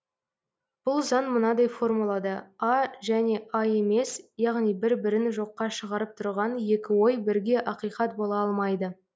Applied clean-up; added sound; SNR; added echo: none; none; none; none.